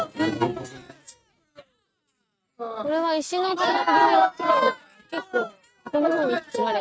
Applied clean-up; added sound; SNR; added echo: neural mask model RNNoise.